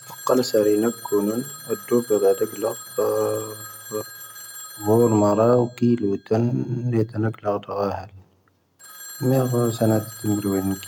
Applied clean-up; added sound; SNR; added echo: none; Telephone; 18 dB; none.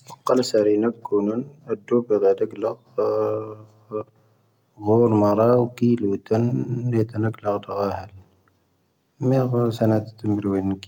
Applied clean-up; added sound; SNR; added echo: none; none; none; none.